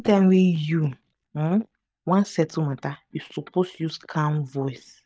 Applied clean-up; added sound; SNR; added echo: neural mask model DeepFilterNet 3.